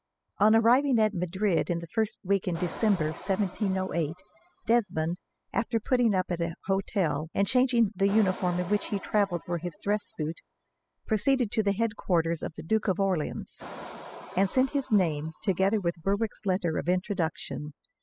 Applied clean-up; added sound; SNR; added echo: classical method spectral subtraction.